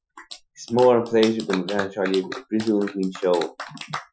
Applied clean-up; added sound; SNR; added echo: classical method Wiener filter.